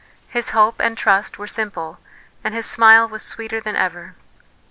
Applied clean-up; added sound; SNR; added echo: none; none; none; none.